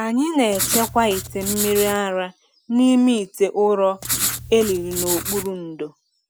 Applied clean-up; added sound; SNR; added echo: none; Writing; 6 dB; none.